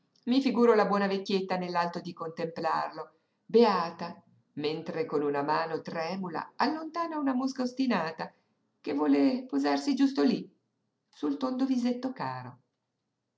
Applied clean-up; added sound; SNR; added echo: none; none; none; none.